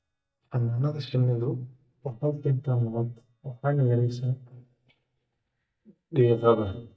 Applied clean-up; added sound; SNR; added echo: neural mask model DeepFilterNet 3.